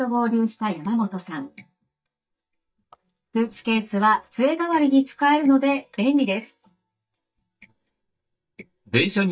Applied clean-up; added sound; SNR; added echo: neural mask model DeepFilterNet 3.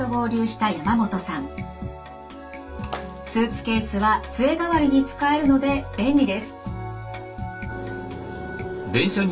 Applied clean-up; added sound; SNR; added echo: none; Splash, splatter; 19 dB; reverberation time 0.2 s.